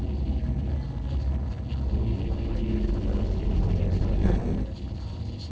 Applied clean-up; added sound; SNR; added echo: neural separator model SepFormer DNS4.